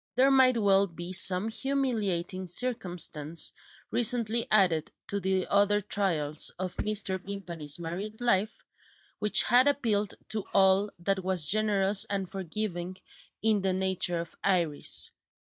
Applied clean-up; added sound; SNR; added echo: neural mask model DeepFilterNet 3.